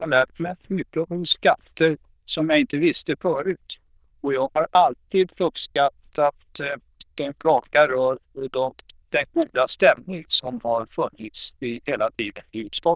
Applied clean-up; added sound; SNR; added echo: neural diffusion model UNIVERSE++.